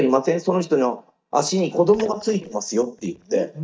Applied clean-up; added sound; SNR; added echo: neural mask model DeepFilterNet 3.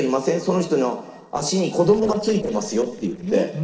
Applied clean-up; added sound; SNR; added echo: neural separator model SepFormer DNS4.